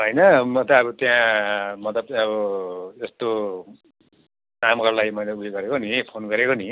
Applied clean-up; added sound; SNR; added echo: none; none; none; none.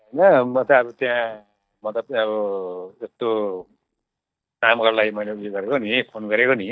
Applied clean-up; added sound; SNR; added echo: neural mask model DeepFilterNet 3.